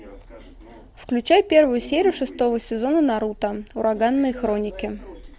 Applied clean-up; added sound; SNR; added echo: none; none; none; none.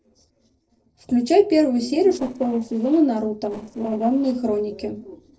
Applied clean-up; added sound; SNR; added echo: neural separator model SepFormer DNS4.